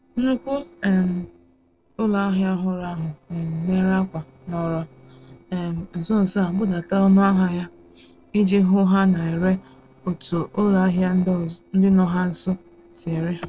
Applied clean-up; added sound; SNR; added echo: neural separator model SepFormer DNS4.